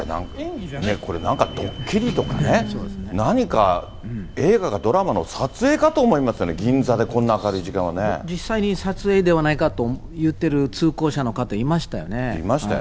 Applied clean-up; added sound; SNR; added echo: none; Ocean; 15 dB; none.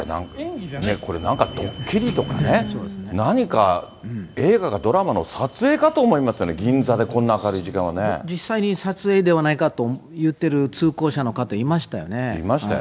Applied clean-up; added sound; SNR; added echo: none; none; none; none.